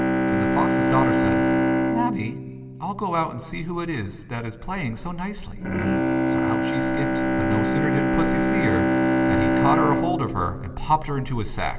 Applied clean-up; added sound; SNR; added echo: none; Bowed string instrument; -4 dB; reverberation time 2.5 s.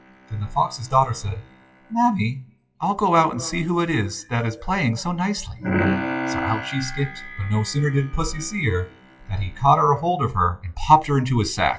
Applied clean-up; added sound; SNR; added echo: classical method WPE with log-MMSE.